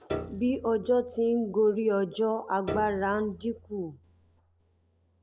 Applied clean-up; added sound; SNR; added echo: none; Piano; 13 dB; none.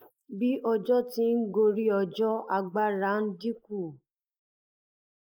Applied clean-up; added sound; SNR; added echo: neural mask model Resemble Enhance denoiser.